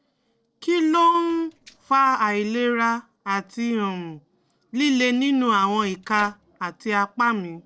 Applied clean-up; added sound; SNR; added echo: neural separator model SepFormer DNS4.